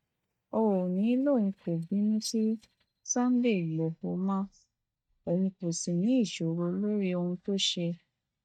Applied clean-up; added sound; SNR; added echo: neural mask model DeepFilterNet 3.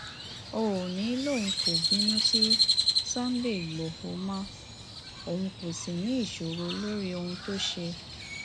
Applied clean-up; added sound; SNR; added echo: none; Crow; -1 dB; none.